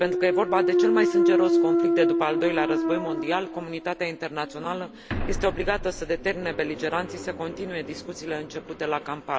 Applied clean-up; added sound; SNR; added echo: none; Thump, thud; -2 dB; none.